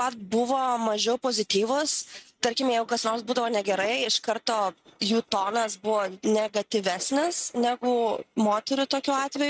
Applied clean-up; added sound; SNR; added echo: neural mask model RNNoise.